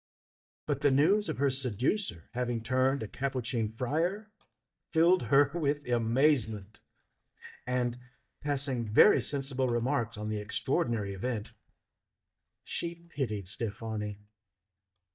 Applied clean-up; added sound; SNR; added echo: neural mask model DeepFilterNet 3.